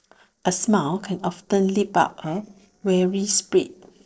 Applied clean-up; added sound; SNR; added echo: neural separator model SepFormer DNS4.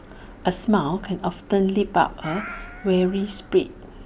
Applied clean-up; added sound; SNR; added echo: none; Meow; 17 dB; none.